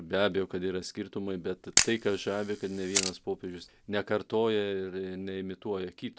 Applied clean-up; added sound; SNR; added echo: none; Camera; 1 dB; none.